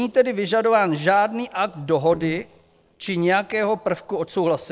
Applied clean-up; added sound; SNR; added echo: neural separator model SepFormer DNS4.